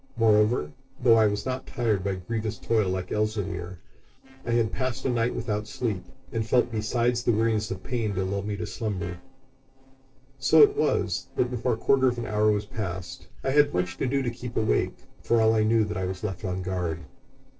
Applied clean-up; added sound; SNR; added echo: neural separator model SepFormer DNS4.